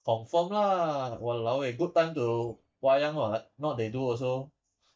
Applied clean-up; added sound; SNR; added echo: neural mask model DeepFilterNet 3.